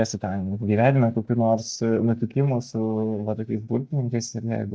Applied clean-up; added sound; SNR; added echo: neural mask model DeepFilterNet 3.